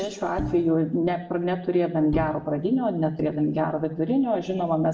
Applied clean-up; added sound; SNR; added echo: none; Bowed string instrument; 11 dB; reverberation time 0.6 s.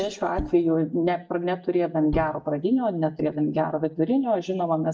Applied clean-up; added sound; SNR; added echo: neural mask model DeepFilterNet 3.